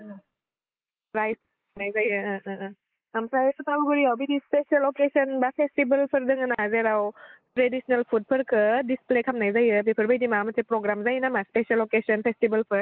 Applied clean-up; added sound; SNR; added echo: neural mask model Resemble Enhance denoiser.